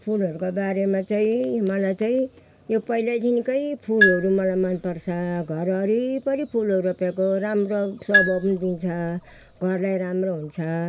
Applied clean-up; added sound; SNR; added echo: none; Marimba, xylophone; 2 dB; none.